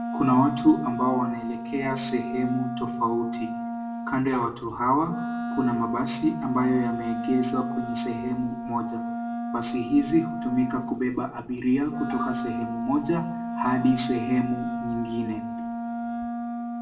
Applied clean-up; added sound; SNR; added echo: none; Wind instrument, woodwind instrument; 4 dB; reverberation time 0.6 s.